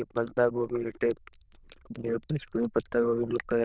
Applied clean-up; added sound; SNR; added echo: neural diffusion model UNIVERSE++.